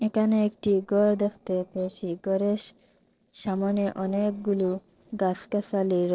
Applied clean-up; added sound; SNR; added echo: neural separator model SepFormer DNS4.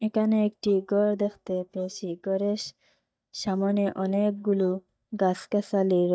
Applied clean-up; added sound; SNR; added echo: neural mask model DeepFilterNet 3.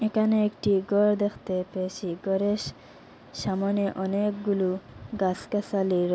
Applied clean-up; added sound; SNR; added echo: none; none; none; none.